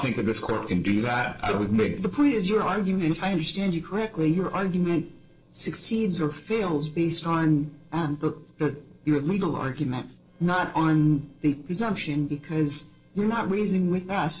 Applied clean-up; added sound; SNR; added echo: neural separator model SepFormer DNS4.